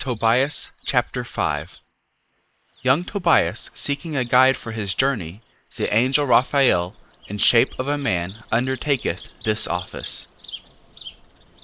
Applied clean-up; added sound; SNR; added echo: neural mask model Resemble Enhance denoiser.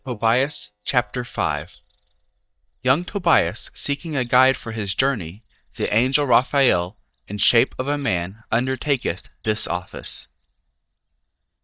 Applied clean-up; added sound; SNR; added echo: neural mask model DeepFilterNet 3.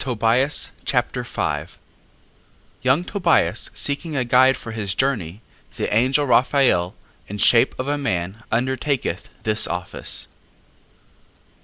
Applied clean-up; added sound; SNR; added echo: none; none; none; none.